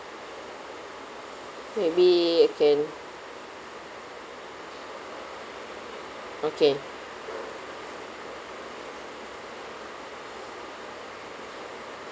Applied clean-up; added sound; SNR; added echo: none; none; none; none.